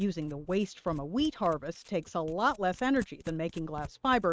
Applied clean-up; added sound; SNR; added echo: neural mask model RNNoise.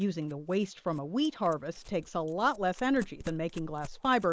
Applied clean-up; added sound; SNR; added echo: neural mask model Resemble Enhance denoiser.